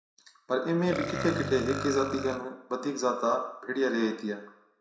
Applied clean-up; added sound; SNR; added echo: none; Burping, eructation; 8 dB; reverberation time 0.6 s.